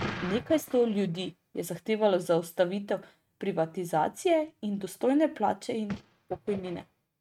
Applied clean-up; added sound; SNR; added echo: neural mask model RNNoise.